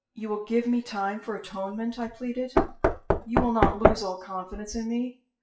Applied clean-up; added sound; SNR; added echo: classical method WPE with log-MMSE.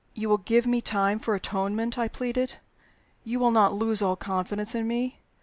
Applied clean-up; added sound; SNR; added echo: none; none; none; none.